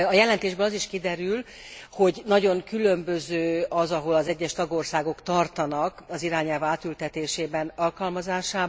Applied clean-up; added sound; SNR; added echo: none; none; none; none.